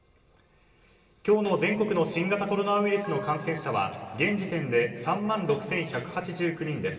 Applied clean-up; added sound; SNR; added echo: none; Hi-hat; 15 dB; reverberation time 2.5 s.